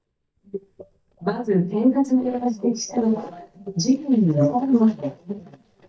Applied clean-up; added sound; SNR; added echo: neural mask model DeepFilterNet 3.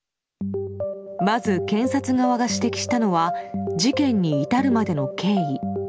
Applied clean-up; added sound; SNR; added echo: none; none; none; none.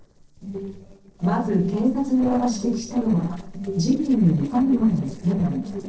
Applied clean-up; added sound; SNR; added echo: neural separator model SepFormer DNS4.